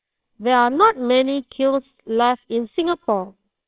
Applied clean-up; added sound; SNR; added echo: neural separator model SepFormer WHAMR!.